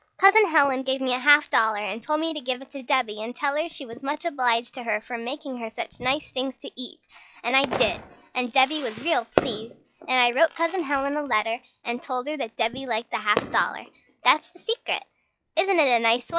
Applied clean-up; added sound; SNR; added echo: classical method log-MMSE.